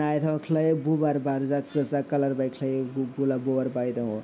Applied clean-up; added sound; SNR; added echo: none; none; none; none.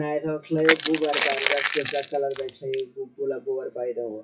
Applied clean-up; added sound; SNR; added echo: classical method WPE with log-MMSE.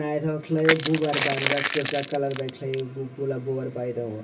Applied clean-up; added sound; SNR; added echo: none; Crushing; 3 dB; reverberation time 0.1 s.